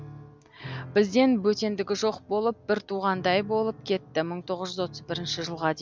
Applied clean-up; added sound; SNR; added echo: none; Piano; 18 dB; none.